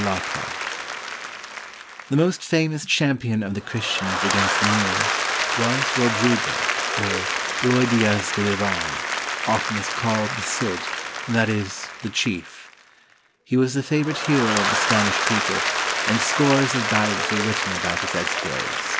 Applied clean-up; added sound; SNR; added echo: none; Applause / Crowd; 1 dB; none.